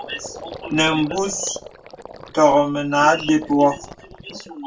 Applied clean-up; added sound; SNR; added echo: none; Gurgling; 17 dB; reverberation time 0.2 s.